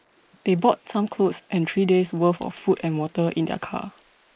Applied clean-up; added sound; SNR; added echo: neural mask model Resemble Enhance denoiser.